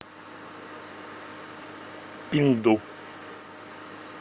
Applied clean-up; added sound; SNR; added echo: none; none; none; none.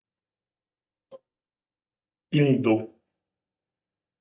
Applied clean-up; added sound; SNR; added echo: neural mask model DeepFilterNet 3.